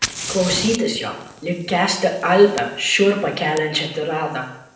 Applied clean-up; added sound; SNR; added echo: none; Fire; 13 dB; reverberation time 0.7 s.